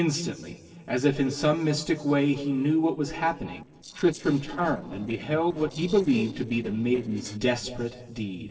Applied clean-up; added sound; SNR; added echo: neural separator model SepFormer DNS4.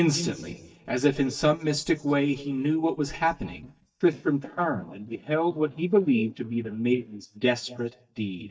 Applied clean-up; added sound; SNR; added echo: neural mask model DeepFilterNet 3.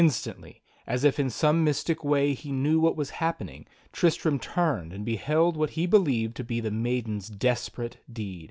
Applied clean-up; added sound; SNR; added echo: none; none; none; none.